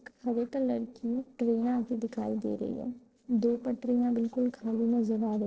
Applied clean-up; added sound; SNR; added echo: neural separator model SepFormer DNS4.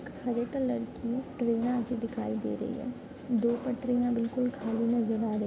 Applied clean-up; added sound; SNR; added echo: none; Explosion; 17 dB; none.